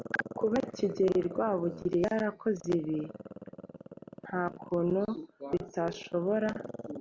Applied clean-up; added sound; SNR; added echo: none; Growling; 14 dB; none.